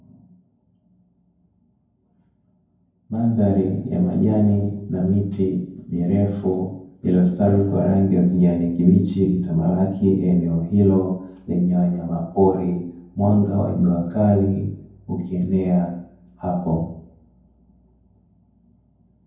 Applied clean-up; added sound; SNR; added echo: none; none; none; reverberation time 0.9 s.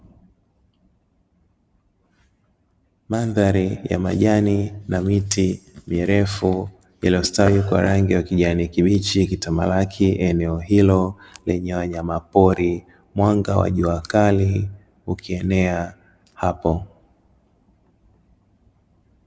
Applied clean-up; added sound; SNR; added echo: none; none; none; none.